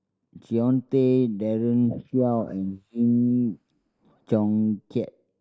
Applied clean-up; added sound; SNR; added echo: neural mask model Resemble Enhance denoiser.